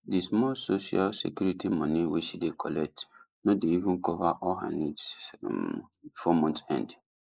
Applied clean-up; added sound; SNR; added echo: neural mask model Resemble Enhance denoiser.